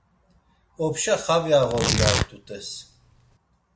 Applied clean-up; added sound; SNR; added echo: none; Tearing; 1 dB; none.